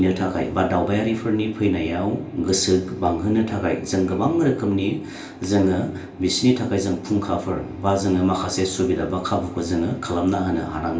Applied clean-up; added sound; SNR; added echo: none; none; none; reverberation time 0.3 s.